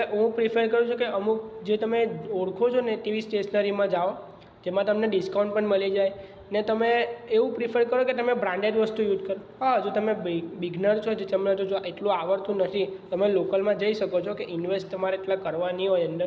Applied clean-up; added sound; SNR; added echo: none; none; none; none.